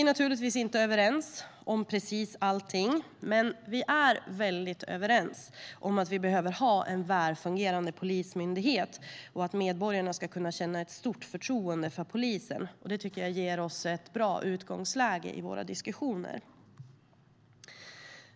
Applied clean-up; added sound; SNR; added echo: none; none; none; none.